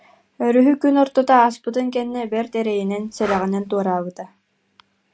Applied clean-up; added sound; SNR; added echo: none; Breathing; 17 dB; none.